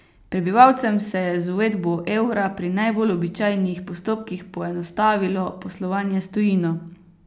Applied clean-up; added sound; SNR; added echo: none; none; none; none.